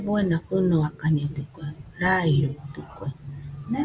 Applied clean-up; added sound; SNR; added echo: none; none; none; none.